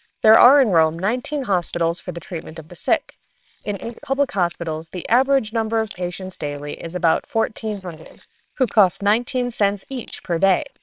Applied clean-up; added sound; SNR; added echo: neural separator model SepFormer WHAMR!.